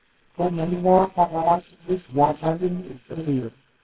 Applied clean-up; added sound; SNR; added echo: neural separator model SepFormer WHAMR!.